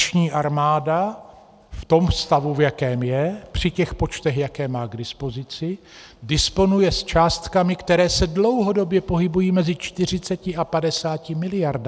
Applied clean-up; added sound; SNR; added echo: none; none; none; none.